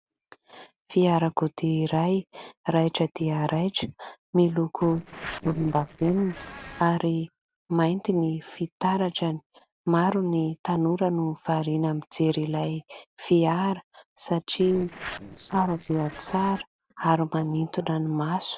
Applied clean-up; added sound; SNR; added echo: neural separator model SepFormer DNS4.